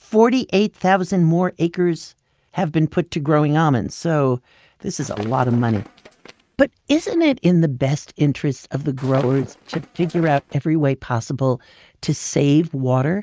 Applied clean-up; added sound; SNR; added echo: neural mask model RNNoise.